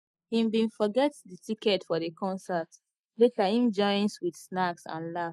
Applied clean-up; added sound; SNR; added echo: neural mask model Resemble Enhance denoiser.